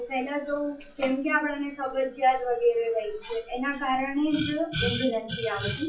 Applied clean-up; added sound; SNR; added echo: classical method WPE with log-MMSE.